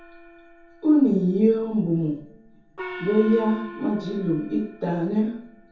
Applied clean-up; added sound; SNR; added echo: none; Gong; 17 dB; reverberation time 0.6 s.